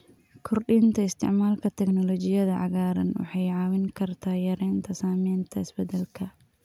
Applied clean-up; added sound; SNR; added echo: none; none; none; none.